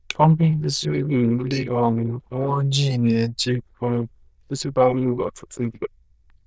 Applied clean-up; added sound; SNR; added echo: neural diffusion model UNIVERSE++.